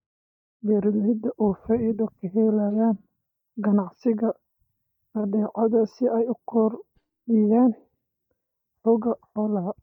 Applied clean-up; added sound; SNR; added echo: neural mask model DeepFilterNet 3.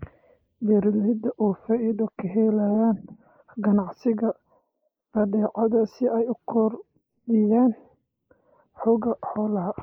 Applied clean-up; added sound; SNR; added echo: neural mask model Resemble Enhance denoiser.